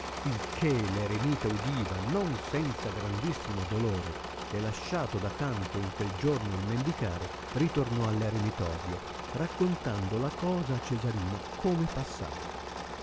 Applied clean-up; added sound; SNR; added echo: none; Engine / Mechanisms; 6 dB; none.